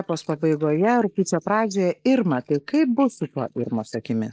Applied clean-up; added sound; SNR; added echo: neural mask model Resemble Enhance denoiser.